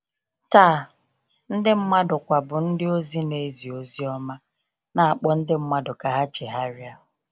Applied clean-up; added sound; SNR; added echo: none; none; none; none.